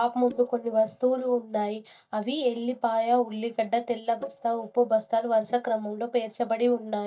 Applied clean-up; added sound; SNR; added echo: neural mask model DeepFilterNet 3.